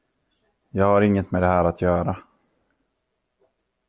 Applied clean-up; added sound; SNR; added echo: none; none; none; none.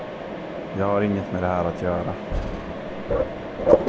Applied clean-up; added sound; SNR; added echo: none; Mechanisms; -3 dB; none.